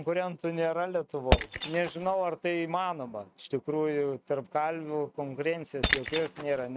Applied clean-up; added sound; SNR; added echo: neural mask model RNNoise.